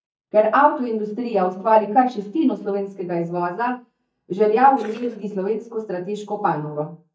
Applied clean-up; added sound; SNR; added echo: neural mask model DeepFilterNet 3.